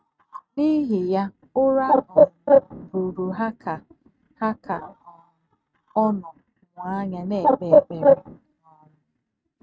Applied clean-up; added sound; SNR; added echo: neural mask model RNNoise.